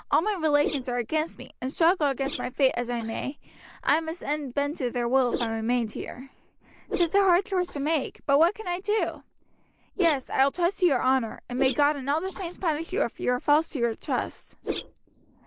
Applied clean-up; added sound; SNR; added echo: neural mask model Resemble Enhance denoiser.